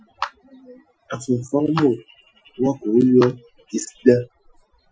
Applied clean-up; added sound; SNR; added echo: classical method Wiener filter.